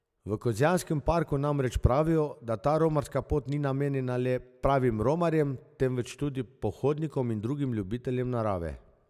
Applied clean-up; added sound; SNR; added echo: none; none; none; none.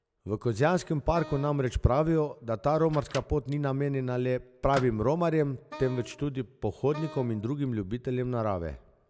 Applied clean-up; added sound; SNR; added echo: none; Microwave oven + Wind instrument, woodwind instrument; 18 dB; none.